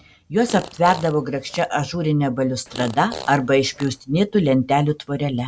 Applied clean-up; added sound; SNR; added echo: none; Fart; 16 dB; none.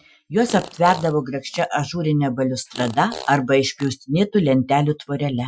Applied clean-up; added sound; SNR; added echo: classical method Wiener filter.